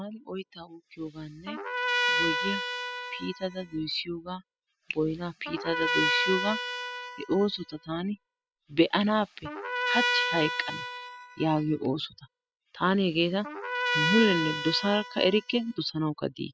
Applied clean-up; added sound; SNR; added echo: classical method spectral subtraction.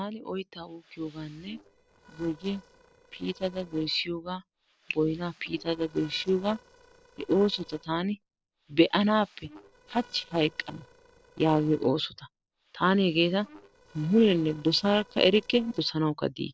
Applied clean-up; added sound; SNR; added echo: neural separator model SepFormer DNS4.